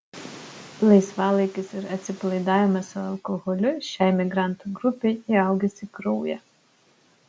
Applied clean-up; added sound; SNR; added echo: none; none; none; none.